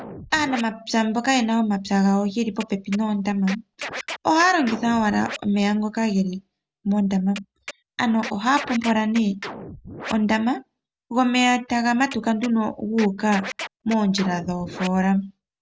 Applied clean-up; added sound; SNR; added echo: none; Scratching (performance technique); 16 dB; none.